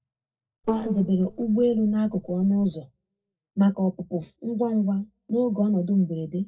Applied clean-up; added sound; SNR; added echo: neural separator model SepFormer DNS4.